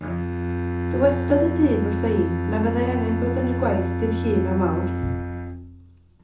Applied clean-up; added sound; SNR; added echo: none; Bowed string instrument; 1 dB; reverberation time 0.6 s.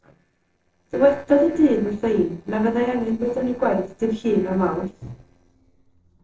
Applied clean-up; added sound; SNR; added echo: neural separator model SepFormer DNS4.